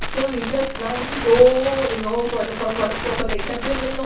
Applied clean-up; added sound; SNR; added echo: none; Crackle; 6 dB; reverberation time 0.6 s.